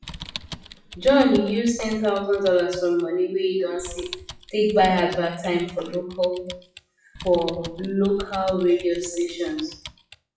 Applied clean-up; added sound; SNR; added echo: classical method WPE with log-MMSE.